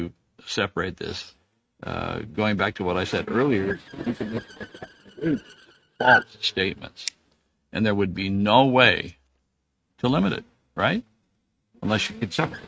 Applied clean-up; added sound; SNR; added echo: neural mask model RNNoise.